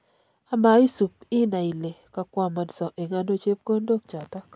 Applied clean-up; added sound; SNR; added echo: none; none; none; none.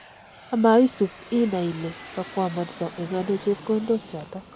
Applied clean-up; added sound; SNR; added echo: none; Aircraft; 18 dB; none.